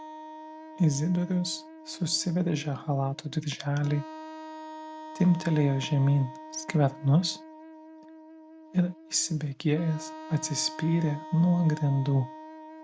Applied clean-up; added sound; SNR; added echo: none; Wind instrument, woodwind instrument; 16 dB; none.